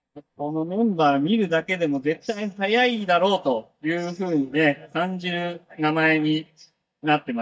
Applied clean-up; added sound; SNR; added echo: neural mask model DeepFilterNet 3.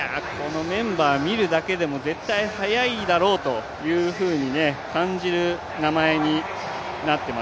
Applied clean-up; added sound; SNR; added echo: none; none; none; none.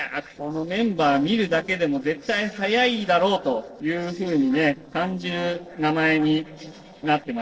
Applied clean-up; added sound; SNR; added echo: neural separator model SepFormer DNS4.